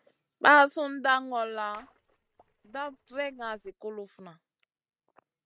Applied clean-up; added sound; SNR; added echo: neural mask model RNNoise.